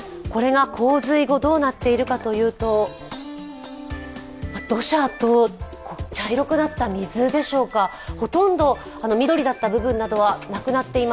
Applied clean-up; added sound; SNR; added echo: none; none; none; none.